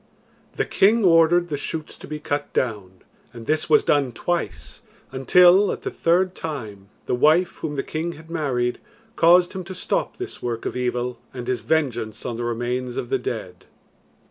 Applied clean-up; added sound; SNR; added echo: none; none; none; none.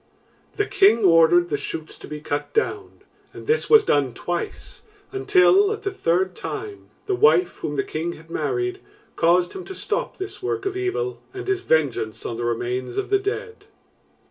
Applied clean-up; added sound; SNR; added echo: none; none; none; reverberation time 0.2 s.